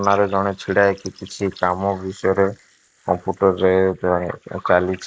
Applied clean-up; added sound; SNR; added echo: neural mask model Resemble Enhance denoiser.